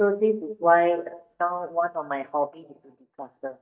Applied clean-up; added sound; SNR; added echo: neural mask model DeepFilterNet 3.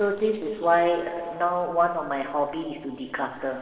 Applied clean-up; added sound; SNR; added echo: neural separator model SepFormer DNS4.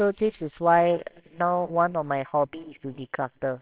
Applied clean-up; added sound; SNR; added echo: neural separator model SepFormer WHAMR!.